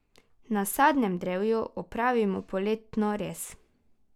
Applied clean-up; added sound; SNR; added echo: none; none; none; none.